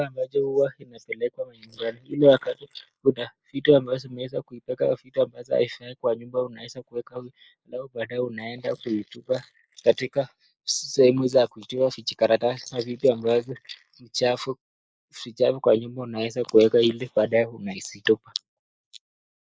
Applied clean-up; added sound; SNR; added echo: neural mask model Resemble Enhance denoiser.